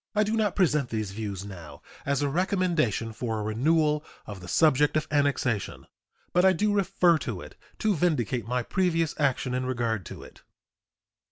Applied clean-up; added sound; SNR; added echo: none; none; none; none.